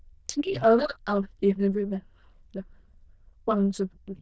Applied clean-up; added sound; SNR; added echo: neural diffusion model UNIVERSE++.